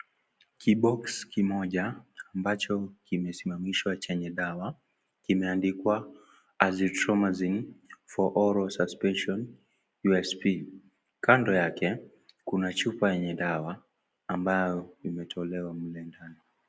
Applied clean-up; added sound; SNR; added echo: none; none; none; none.